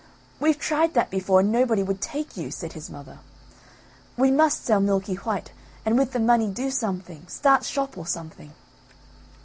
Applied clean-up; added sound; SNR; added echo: none; none; none; none.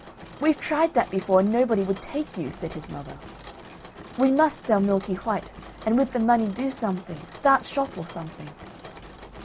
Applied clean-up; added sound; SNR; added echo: none; Mechanisms; 17 dB; none.